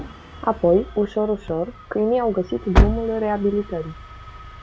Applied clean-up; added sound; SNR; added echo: none; Engine starting; 3 dB; none.